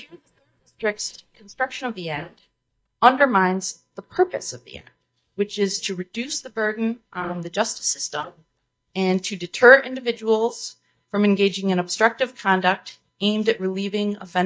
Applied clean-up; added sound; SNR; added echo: neural mask model DeepFilterNet 3.